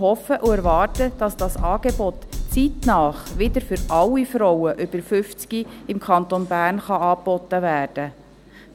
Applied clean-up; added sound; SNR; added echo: none; Drum kit; 5 dB; none.